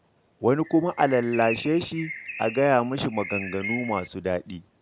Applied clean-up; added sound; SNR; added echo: none; Bird; 12 dB; none.